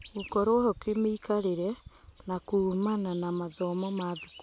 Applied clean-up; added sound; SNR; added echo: none; none; none; none.